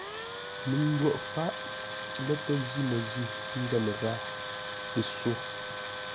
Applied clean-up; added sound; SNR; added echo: none; Tools; 5 dB; none.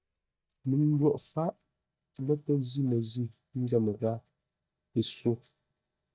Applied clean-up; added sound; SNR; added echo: neural mask model DeepFilterNet 3.